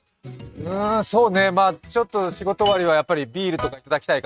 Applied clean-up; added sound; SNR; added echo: neural mask model RNNoise.